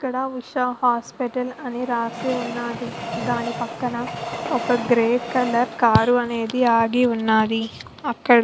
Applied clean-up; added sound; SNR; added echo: none; Train; 12 dB; none.